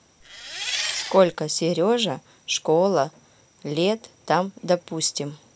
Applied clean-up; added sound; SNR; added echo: none; Engine; 6 dB; none.